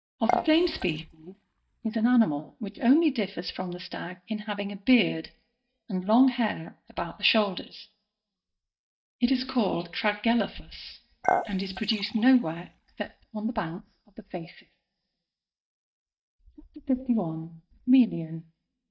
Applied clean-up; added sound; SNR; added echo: neural mask model DeepFilterNet 3.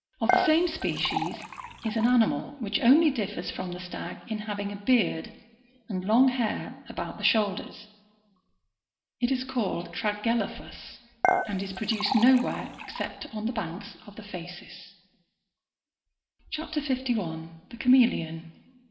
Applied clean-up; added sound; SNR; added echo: none; Dishes, pots, and pans / Chink, clink; 3 dB; reverberation time 1.1 s.